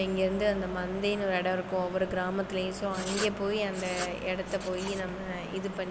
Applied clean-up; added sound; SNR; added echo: none; Writing; 11 dB; none.